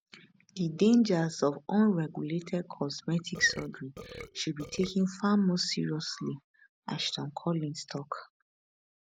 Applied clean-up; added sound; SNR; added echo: none; Burping, eructation; 15 dB; none.